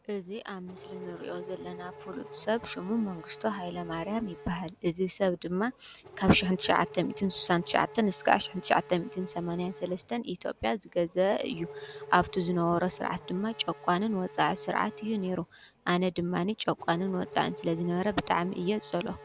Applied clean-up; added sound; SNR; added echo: none; Race car, auto racing / Accelerating, revving, vroom; 17 dB; none.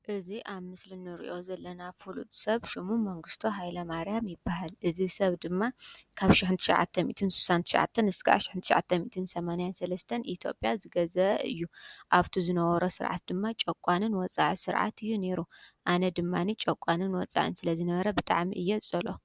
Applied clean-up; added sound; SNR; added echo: none; none; none; none.